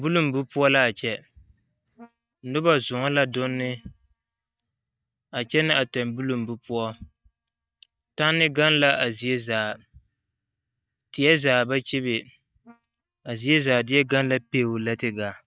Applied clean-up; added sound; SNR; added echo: neural mask model DeepFilterNet 3.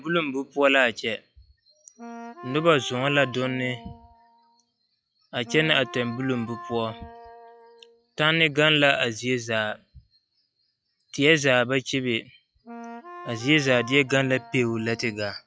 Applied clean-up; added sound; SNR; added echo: classical method log-MMSE.